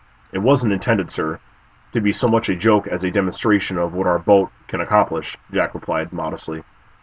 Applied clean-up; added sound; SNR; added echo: none; none; none; none.